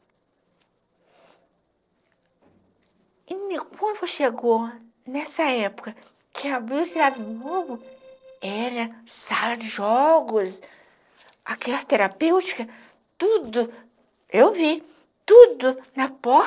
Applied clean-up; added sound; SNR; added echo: neural separator model SepFormer DNS4.